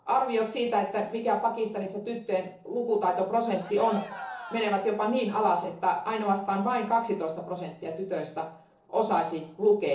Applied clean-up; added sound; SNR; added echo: neural separator model SepFormer DNS4.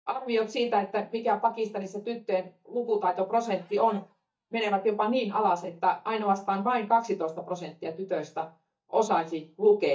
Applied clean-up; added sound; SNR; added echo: neural mask model DeepFilterNet 3.